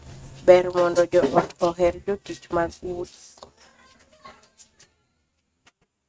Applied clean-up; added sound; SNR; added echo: neural mask model RNNoise.